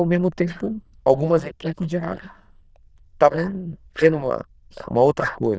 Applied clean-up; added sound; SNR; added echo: neural diffusion model UNIVERSE++.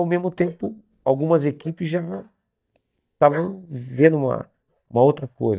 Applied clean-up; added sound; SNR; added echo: neural mask model DeepFilterNet 3.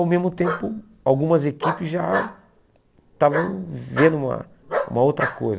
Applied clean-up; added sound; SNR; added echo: none; Bark; 8 dB; none.